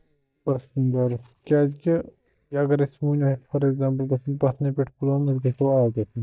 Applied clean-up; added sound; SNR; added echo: neural mask model DeepFilterNet 3.